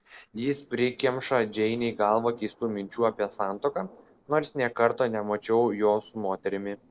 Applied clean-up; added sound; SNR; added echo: neural separator model SepFormer DNS4.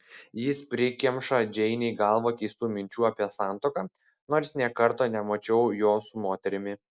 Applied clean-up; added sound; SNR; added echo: none; none; none; none.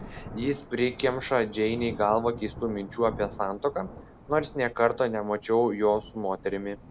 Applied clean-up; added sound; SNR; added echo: none; Thunder / Rain; 16 dB; none.